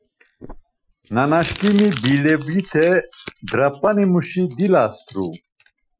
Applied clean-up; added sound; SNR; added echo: classical method Wiener filter.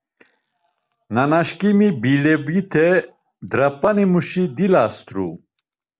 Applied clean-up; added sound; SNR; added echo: none; none; none; none.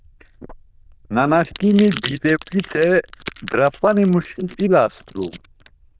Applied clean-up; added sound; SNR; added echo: neural diffusion model UNIVERSE++.